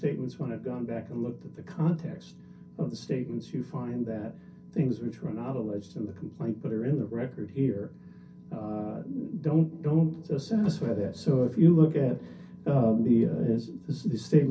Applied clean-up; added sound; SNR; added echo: none; none; none; reverberation time 0.3 s.